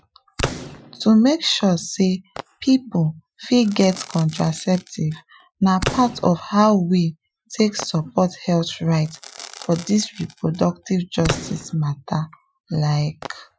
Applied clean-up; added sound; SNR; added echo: classical method Wiener filter.